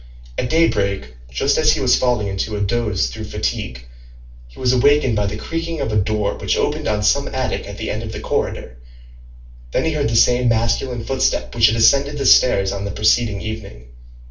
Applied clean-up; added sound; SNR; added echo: none; none; none; reverberation time 0.3 s.